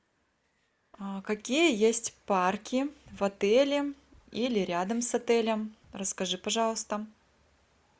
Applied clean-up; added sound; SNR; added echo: none; none; none; none.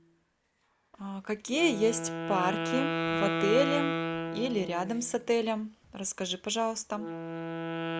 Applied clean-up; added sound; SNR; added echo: none; Wind instrument, woodwind instrument; 3 dB; none.